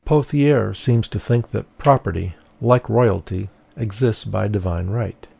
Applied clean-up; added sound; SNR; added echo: none; none; none; none.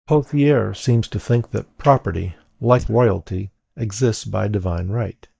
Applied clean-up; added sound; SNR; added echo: neural mask model DeepFilterNet 3.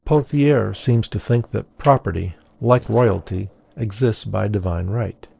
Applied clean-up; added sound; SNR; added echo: neural separator model SepFormer DNS4.